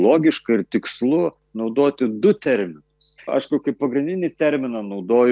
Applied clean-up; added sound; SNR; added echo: none; none; none; none.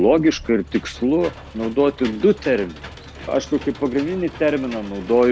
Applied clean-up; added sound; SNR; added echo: none; Engine / Mechanisms; 17 dB; none.